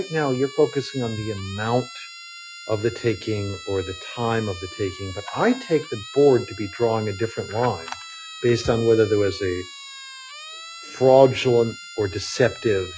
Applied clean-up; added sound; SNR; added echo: classical method Wiener filter.